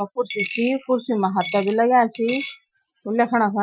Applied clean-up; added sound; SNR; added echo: classical method Wiener filter.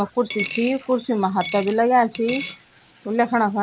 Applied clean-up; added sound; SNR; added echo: none; Coin (dropping); 13 dB; none.